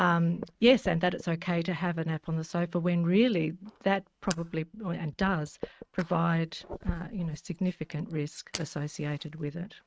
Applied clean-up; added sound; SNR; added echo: neural mask model RNNoise.